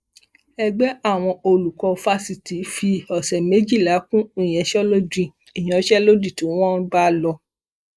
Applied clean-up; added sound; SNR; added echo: neural mask model Resemble Enhance denoiser.